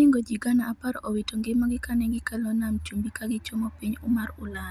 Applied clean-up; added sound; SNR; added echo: none; none; none; none.